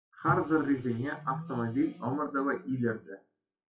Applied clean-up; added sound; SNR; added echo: classical method WPE with log-MMSE.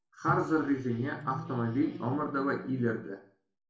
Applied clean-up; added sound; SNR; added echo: none; Microwave oven; 10 dB; reverberation time 0.4 s.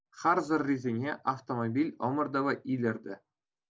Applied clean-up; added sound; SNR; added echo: none; none; none; none.